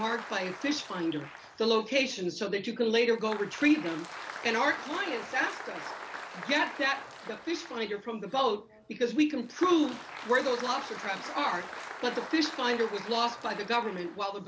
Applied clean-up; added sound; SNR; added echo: none; Applause; 13 dB; none.